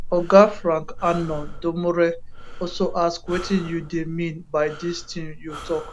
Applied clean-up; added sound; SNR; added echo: none; Breathing; 12 dB; none.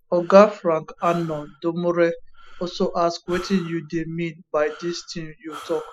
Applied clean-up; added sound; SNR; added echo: classical method spectral subtraction.